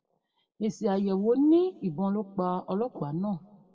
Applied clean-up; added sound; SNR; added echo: none; none; none; reverberation time 1.7 s.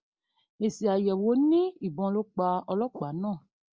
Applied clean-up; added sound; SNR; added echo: none; none; none; none.